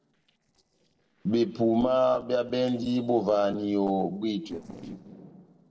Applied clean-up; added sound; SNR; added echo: neural separator model SepFormer DNS4.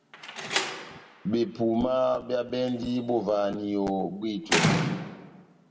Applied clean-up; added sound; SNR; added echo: none; Slam; 4 dB; reverberation time 1.2 s.